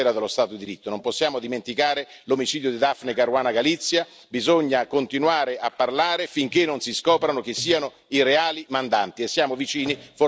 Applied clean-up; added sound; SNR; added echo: none; none; none; none.